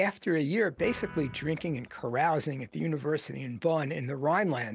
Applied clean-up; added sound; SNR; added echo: none; Guitar; 18 dB; none.